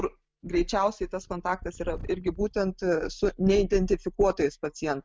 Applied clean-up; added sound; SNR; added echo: none; Purr; 17 dB; none.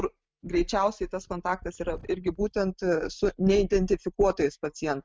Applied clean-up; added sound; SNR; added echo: neural mask model RNNoise.